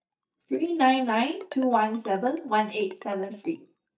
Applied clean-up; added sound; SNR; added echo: neural mask model DeepFilterNet 3.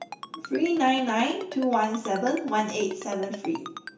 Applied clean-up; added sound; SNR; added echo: none; Ringtone; 15 dB; reverberation time 0.7 s.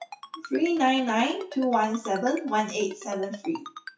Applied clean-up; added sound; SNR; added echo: classical method WPE with log-MMSE.